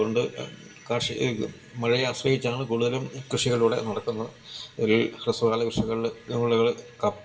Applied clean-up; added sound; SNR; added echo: none; none; none; reverberation time 0.5 s.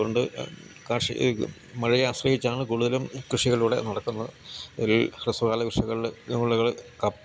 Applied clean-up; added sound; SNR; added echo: none; none; none; none.